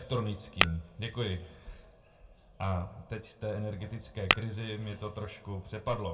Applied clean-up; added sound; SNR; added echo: none; Tap / Glass; -5 dB; reverberation time 0.2 s.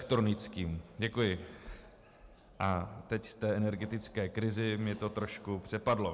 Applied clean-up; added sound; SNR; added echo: none; none; none; none.